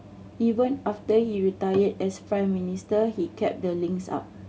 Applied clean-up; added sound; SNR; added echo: none; none; none; none.